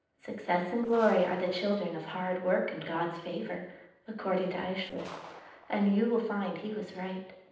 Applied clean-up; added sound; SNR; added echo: neural separator model SepFormer DNS4.